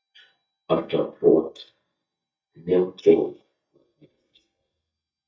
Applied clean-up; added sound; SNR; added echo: neural mask model DeepFilterNet 3.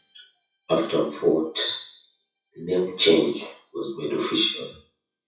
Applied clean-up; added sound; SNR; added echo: classical method WPE with log-MMSE.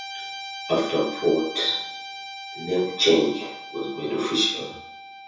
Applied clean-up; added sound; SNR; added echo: none; Guitar; 12 dB; reverberation time 0.6 s.